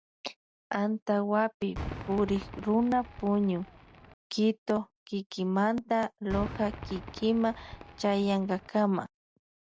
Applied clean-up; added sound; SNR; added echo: none; Cheering / Fireworks; 15 dB; none.